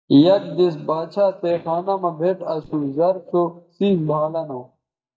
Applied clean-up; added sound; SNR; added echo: neural mask model DeepFilterNet 3.